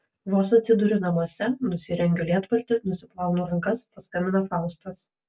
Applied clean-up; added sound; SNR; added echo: none; none; none; none.